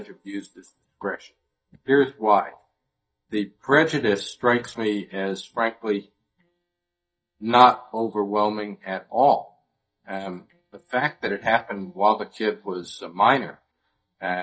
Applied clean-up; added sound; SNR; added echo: neural mask model DeepFilterNet 3.